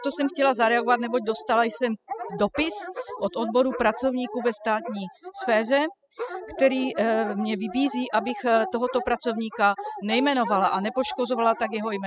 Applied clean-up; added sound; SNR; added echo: classical method spectral subtraction.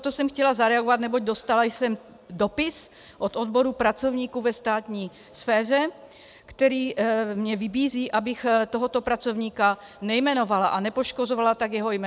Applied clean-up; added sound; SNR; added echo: none; none; none; none.